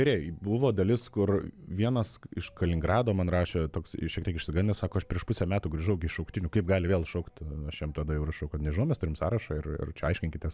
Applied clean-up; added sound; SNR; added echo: none; none; none; none.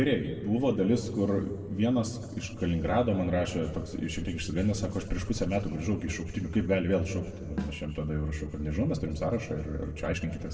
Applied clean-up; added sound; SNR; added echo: none; Snare drum; 9 dB; reverberation time 1.5 s.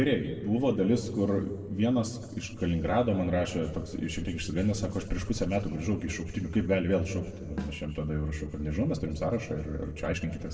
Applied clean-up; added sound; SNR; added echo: neural separator model SepFormer DNS4.